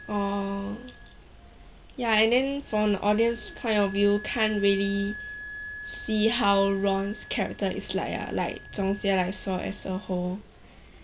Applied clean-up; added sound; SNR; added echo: none; Wind instrument, woodwind instrument; 17 dB; none.